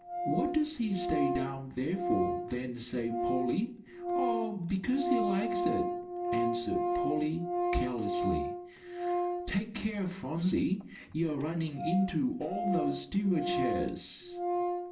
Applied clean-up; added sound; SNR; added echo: none; Organ; 1 dB; reverberation time 0.2 s.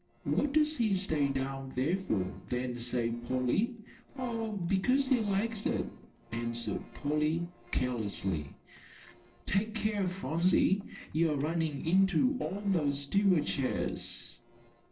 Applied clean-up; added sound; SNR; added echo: neural separator model SepFormer DNS4.